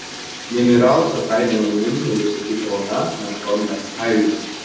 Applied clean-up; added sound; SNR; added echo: none; Bathtub (filling or washing); 13 dB; reverberation time 0.9 s.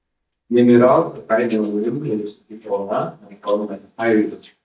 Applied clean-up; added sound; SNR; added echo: neural mask model DeepFilterNet 3.